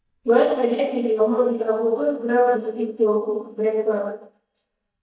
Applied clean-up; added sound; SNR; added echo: neural mask model DeepFilterNet 3.